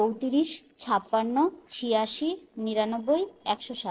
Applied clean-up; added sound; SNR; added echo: neural separator model SepFormer DNS4.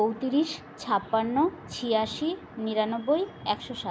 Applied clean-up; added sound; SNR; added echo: none; none; none; none.